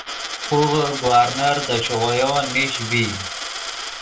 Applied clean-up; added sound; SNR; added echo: none; Coin (dropping); 7 dB; reverberation time 0.2 s.